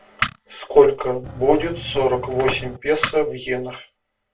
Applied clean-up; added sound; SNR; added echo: none; Engine / Truck / Car; 14 dB; reverberation time 0.2 s.